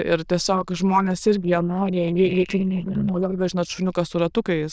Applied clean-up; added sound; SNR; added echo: neural diffusion model UNIVERSE++.